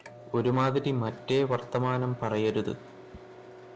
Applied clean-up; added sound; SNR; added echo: none; Microwave oven; 17 dB; none.